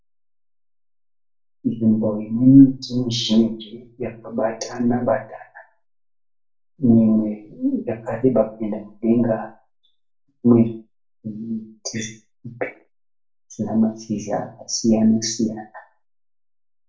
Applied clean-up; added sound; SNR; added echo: none; none; none; reverberation time 0.3 s.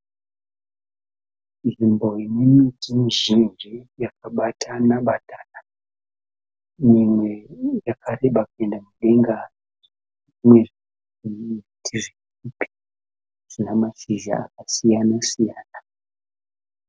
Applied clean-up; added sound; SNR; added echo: none; none; none; none.